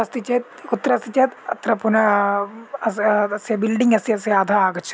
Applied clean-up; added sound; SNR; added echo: none; none; none; none.